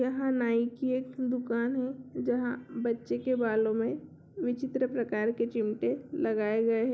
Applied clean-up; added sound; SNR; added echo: none; none; none; none.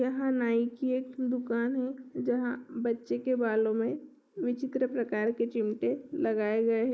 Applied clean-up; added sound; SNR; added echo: neural mask model Resemble Enhance denoiser.